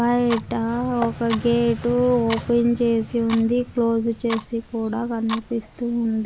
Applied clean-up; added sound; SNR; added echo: none; Clock; 16 dB; none.